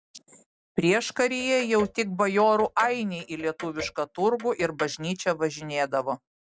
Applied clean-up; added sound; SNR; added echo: none; Clock; 16 dB; none.